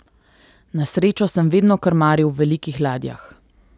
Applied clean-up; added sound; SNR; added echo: none; none; none; none.